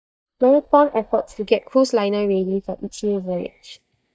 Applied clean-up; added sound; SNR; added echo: neural mask model DeepFilterNet 3.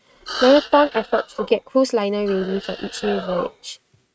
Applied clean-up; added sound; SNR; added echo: neural mask model RNNoise.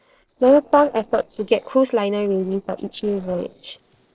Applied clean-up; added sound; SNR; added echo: neural separator model SepFormer DNS4.